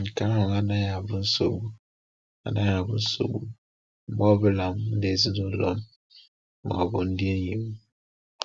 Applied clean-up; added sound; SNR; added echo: none; none; none; none.